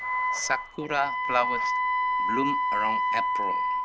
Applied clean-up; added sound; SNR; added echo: neural diffusion model UNIVERSE++.